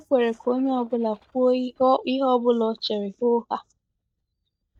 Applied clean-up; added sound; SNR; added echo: neural mask model DeepFilterNet 3.